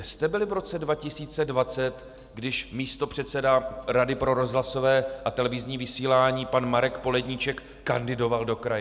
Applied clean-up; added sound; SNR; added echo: none; none; none; none.